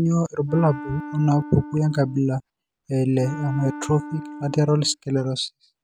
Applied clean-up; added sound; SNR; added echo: none; Wind instrument, woodwind instrument; 14 dB; none.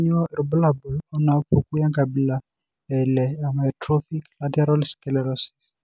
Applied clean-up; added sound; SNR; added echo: none; none; none; none.